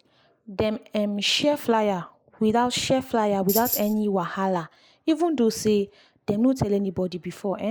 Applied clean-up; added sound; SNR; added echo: neural mask model Resemble Enhance denoiser.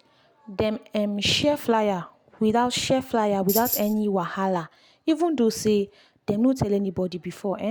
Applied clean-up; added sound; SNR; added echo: none; Tambourine; 6 dB; none.